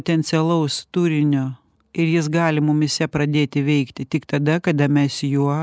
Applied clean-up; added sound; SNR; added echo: none; none; none; none.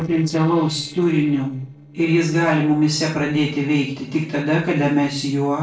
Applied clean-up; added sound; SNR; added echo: neural separator model SepFormer DNS4.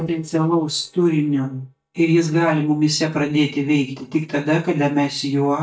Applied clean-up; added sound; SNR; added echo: neural mask model DeepFilterNet 3.